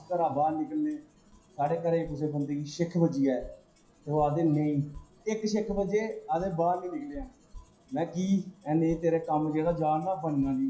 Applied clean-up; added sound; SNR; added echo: classical method WPE with log-MMSE.